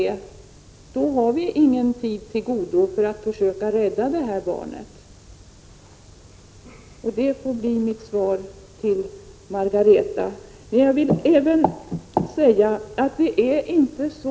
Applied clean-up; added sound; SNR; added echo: none; none; none; none.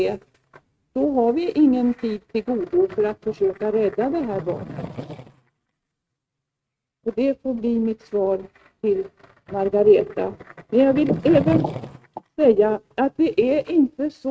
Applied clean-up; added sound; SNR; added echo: neural mask model RNNoise.